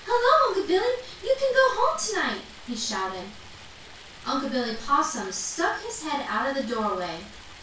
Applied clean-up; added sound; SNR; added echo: none; Stream; 19 dB; reverberation time 0.3 s.